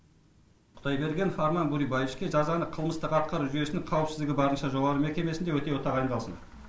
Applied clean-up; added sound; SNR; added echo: none; none; none; none.